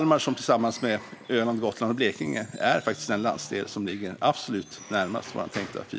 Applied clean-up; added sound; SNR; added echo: none; Squeak / Wood; 19 dB; none.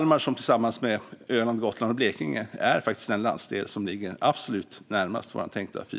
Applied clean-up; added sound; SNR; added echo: none; none; none; none.